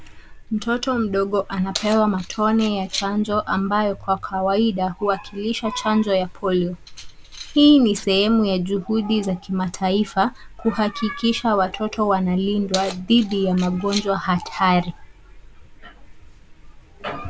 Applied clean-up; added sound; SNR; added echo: none; Keys jangling; 17 dB; none.